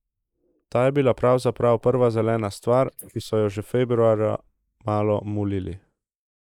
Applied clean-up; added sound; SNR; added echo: neural mask model Resemble Enhance denoiser.